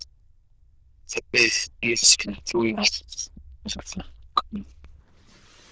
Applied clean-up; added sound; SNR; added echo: neural diffusion model UNIVERSE++.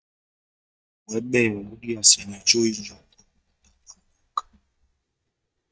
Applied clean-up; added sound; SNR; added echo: neural mask model DeepFilterNet 3.